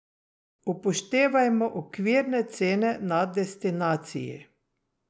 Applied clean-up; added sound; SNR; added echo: none; none; none; none.